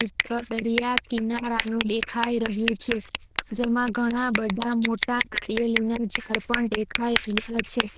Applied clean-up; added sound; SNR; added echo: neural diffusion model UNIVERSE++.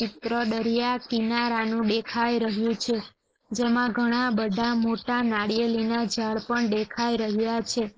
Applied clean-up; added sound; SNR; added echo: neural mask model Resemble Enhance denoiser.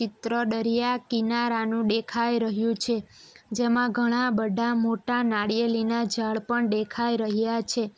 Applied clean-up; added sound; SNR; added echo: none; none; none; none.